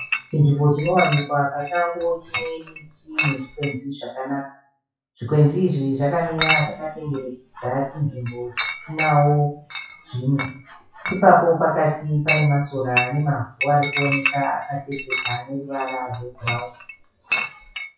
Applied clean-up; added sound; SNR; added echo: classical method WPE with log-MMSE.